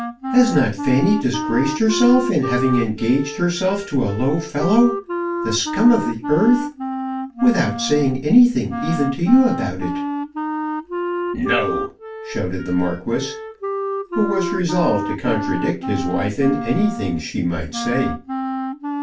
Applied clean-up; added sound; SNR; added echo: none; Wind instrument, woodwind instrument; 6 dB; reverberation time 0.2 s.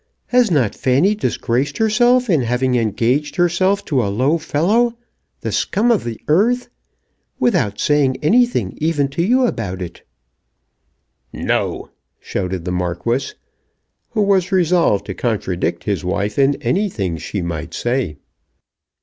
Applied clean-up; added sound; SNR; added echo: none; none; none; none.